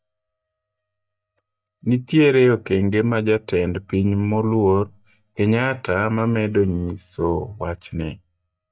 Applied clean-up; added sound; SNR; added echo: neural mask model DeepFilterNet 3.